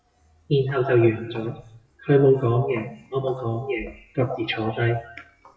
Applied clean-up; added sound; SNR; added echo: classical method WPE with log-MMSE.